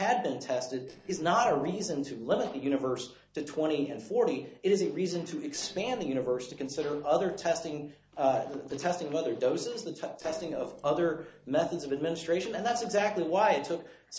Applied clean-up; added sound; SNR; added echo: neural separator model SepFormer DNS4.